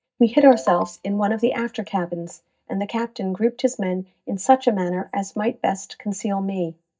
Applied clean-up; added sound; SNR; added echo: neural mask model DeepFilterNet 3.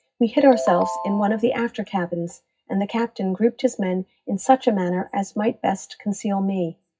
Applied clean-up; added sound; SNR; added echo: classical method WPE with log-MMSE.